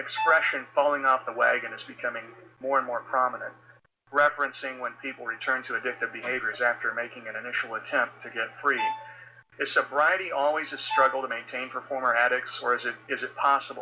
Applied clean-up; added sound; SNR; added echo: none; Bowed string instrument; 8 dB; none.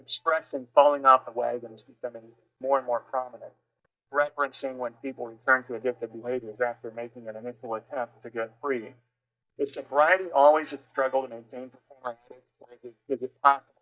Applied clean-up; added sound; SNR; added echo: neural mask model DeepFilterNet 3.